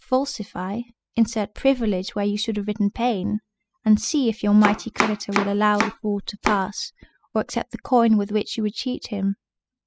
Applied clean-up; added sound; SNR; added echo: classical method spectral subtraction.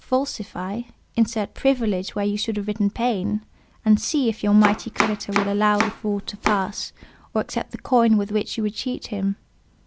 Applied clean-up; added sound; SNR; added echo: none; Domestic sounds, home sounds; 4 dB; none.